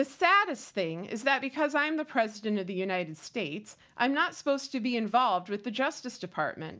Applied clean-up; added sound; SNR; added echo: none; none; none; none.